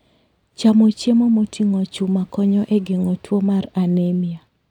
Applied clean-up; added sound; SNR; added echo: none; none; none; none.